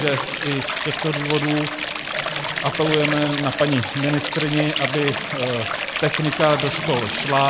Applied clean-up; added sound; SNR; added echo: none; Stream; 2 dB; none.